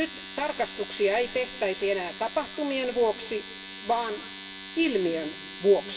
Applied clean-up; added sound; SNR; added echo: none; Domestic sounds, home sounds; 12 dB; reverberation time 1.8 s.